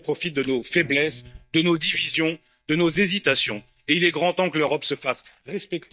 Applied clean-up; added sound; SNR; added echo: neural mask model DeepFilterNet 3.